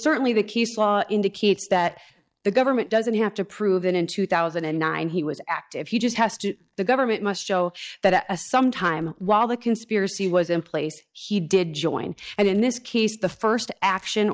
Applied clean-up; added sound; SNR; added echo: neural mask model DeepFilterNet 3.